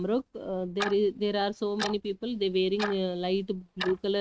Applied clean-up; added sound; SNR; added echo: neural mask model RNNoise.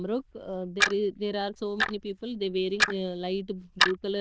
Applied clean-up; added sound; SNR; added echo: neural diffusion model UNIVERSE++.